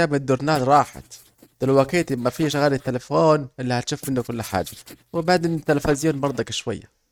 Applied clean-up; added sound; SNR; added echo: neural mask model RNNoise.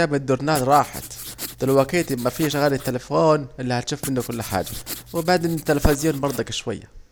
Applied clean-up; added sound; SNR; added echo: none; Writing; 15 dB; none.